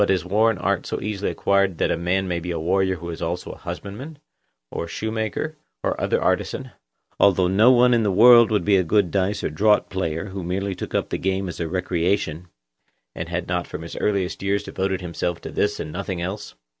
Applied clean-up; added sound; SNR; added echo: none; none; none; none.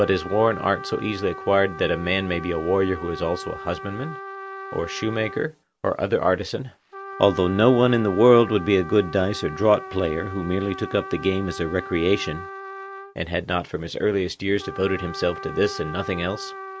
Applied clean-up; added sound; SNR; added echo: none; Trumpet; 13 dB; none.